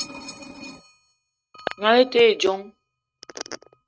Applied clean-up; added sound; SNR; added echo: neural mask model RNNoise.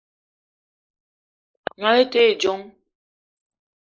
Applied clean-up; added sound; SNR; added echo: neural mask model Resemble Enhance denoiser.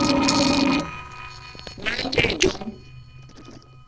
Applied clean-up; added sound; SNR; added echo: neural separator model SepFormer DNS4.